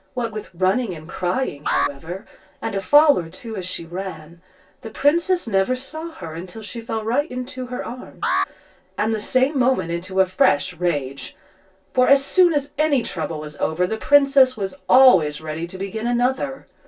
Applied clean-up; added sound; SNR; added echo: none; Alarm; 7 dB; reverberation time 0.1 s.